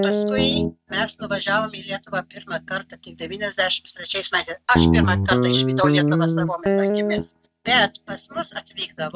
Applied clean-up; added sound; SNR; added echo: neural mask model RNNoise.